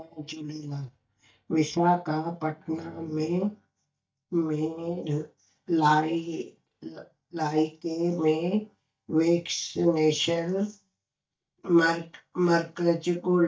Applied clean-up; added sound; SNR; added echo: neural mask model DeepFilterNet 3.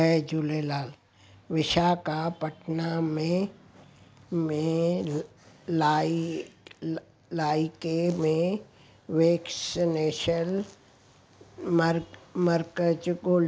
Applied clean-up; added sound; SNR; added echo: none; none; none; none.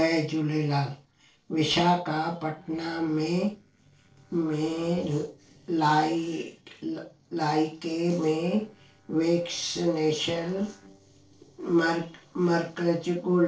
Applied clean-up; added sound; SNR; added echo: neural separator model SepFormer DNS4.